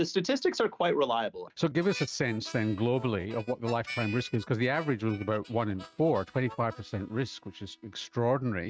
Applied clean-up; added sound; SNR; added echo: neural mask model RNNoise.